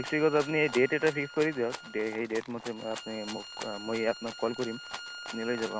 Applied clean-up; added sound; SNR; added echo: none; Rattle (instrument) + Bowed string instrument; 12 dB; none.